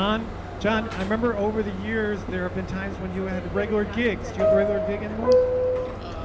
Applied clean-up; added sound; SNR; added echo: none; Subway, metro, underground; 0 dB; none.